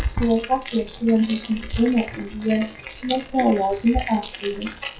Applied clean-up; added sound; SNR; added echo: classical method WPE with log-MMSE.